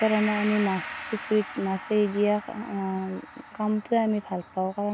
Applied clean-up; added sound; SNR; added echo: none; Gong; 12 dB; none.